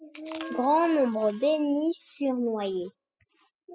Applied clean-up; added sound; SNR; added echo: classical method spectral subtraction.